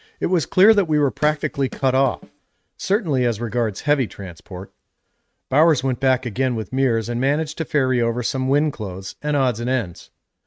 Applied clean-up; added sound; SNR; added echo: neural mask model RNNoise.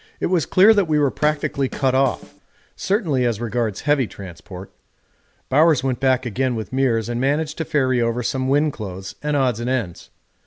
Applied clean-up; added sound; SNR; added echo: none; Drum / Drum kit; 16 dB; none.